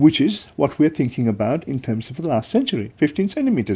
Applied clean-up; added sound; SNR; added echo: none; none; none; none.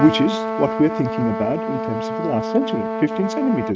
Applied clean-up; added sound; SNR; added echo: neural mask model RNNoise.